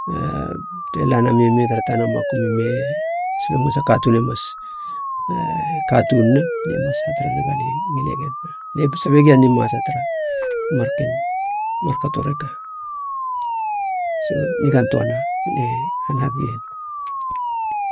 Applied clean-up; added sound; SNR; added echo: classical method spectral subtraction.